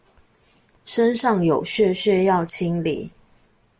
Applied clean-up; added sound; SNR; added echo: none; none; none; none.